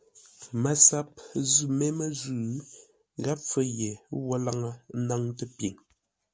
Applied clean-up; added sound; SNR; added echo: none; none; none; none.